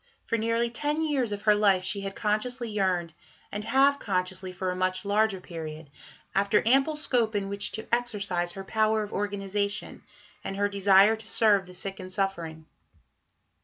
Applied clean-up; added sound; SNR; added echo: none; none; none; none.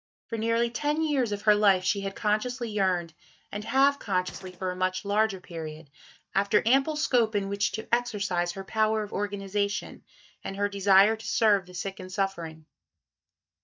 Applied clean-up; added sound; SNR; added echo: neural mask model DeepFilterNet 3.